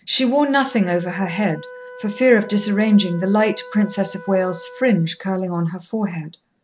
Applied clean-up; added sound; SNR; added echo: none; Wind instrument, woodwind instrument; 19 dB; none.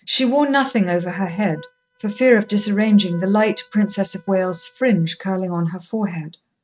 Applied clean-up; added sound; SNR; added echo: neural mask model RNNoise.